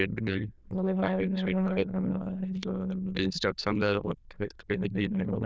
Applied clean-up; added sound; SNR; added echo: neural diffusion model UNIVERSE++.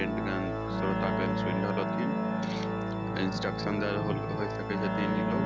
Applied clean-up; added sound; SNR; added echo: none; Organ + Wind instrument, woodwind instrument; -4 dB; none.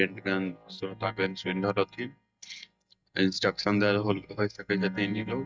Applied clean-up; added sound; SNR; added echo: neural mask model DeepFilterNet 3.